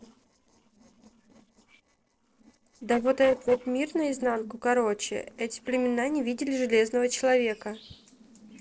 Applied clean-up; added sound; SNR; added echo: neural separator model SepFormer DNS4.